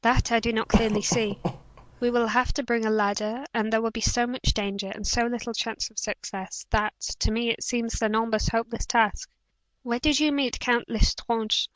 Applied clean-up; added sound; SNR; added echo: none; Cough; 5 dB; none.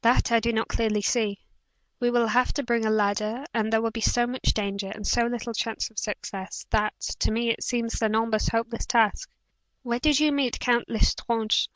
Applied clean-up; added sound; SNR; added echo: none; none; none; none.